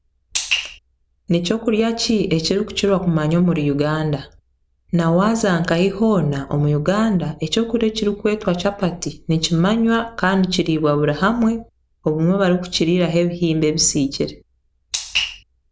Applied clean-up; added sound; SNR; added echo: none; none; none; none.